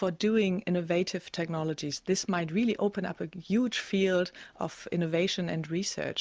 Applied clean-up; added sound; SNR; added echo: none; none; none; none.